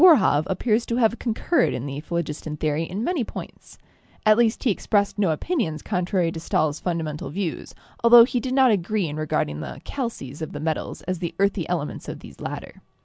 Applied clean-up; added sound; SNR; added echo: none; none; none; none.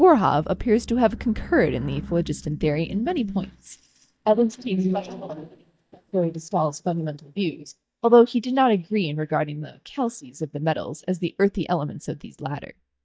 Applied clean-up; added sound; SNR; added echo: neural mask model DeepFilterNet 3.